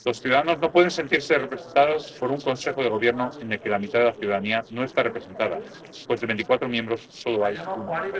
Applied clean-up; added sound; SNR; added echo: neural separator model SepFormer DNS4.